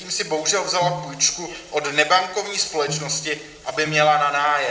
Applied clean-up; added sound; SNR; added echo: none; Piano; 13 dB; reverberation time 0.7 s.